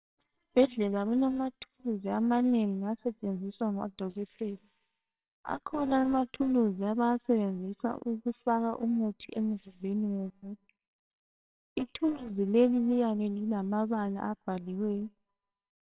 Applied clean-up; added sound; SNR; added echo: neural separator model SepFormer WHAMR!.